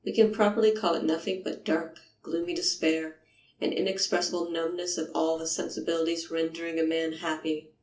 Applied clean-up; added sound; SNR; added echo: neural separator model SepFormer DNS4.